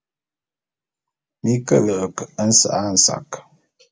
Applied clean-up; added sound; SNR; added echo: none; none; none; none.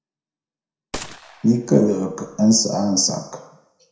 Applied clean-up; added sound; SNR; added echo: none; Gunshot, gunfire; 18 dB; reverberation time 0.6 s.